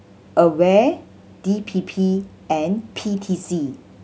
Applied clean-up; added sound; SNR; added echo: none; none; none; none.